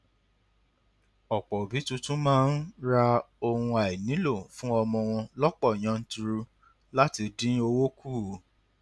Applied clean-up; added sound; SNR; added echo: none; none; none; none.